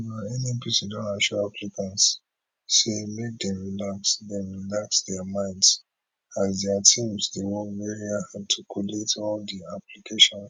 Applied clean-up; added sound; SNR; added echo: none; none; none; none.